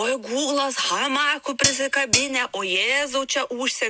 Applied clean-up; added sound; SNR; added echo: none; Hi-hat; 1 dB; none.